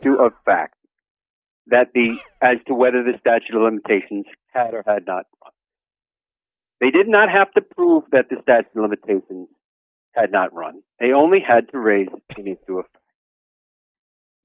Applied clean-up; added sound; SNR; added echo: neural mask model DeepFilterNet 3.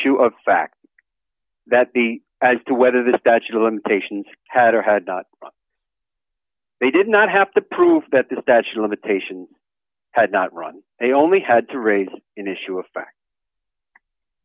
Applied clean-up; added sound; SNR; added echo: none; none; none; none.